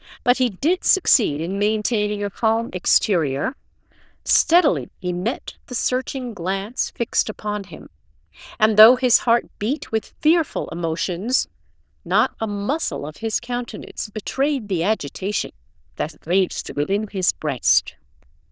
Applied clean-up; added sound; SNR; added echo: neural diffusion model UNIVERSE++.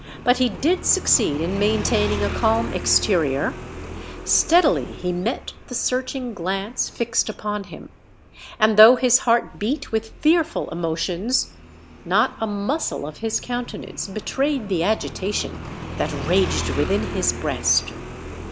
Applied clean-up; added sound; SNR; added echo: none; Motorcycle; 10 dB; none.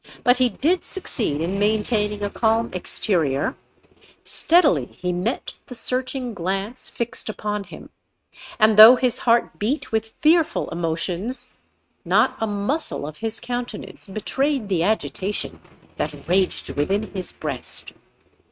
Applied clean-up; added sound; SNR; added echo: neural mask model RNNoise.